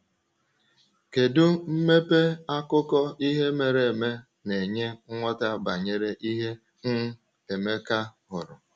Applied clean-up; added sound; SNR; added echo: none; none; none; none.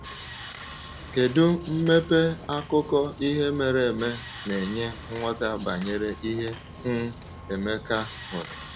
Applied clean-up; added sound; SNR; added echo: none; Sawing; 12 dB; none.